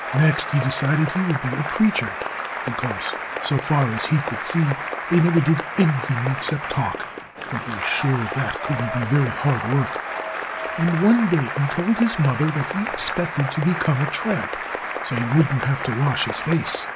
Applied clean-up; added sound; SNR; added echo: none; Applause / Cheering; 6 dB; none.